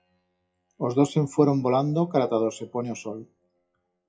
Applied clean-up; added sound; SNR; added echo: classical method WPE with log-MMSE.